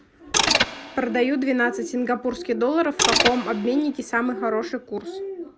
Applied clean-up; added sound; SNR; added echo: none; Mechanisms; 2 dB; none.